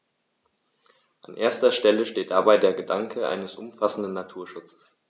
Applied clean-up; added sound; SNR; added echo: none; none; none; none.